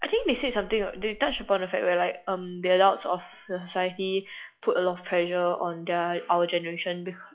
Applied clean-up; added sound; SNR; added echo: classical method log-MMSE.